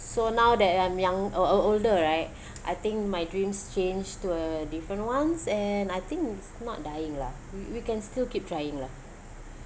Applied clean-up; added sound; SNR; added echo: none; none; none; none.